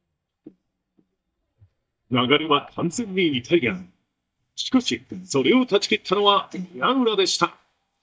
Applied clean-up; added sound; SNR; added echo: neural mask model DeepFilterNet 3.